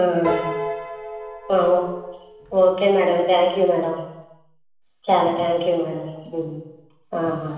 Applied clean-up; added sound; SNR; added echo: none; Piano; 8 dB; reverberation time 0.9 s.